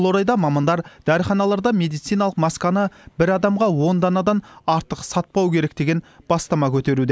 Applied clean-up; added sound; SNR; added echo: none; none; none; none.